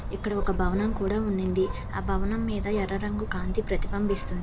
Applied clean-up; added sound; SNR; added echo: none; Bird; 1 dB; none.